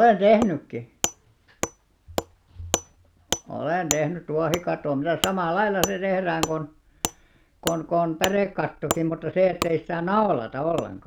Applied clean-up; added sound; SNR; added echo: none; Wood; 8 dB; none.